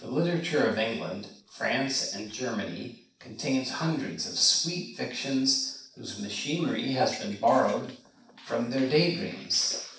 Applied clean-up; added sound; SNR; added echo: neural separator model SepFormer DNS4.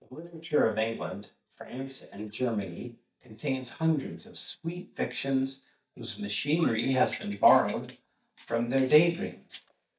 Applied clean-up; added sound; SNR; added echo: neural mask model DeepFilterNet 3.